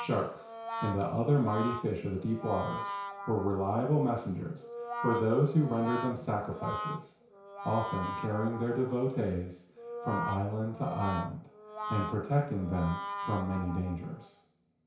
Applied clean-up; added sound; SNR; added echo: none; Brass instrument; 9 dB; reverberation time 0.6 s.